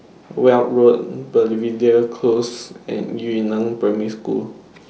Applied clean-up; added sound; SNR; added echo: none; none; none; none.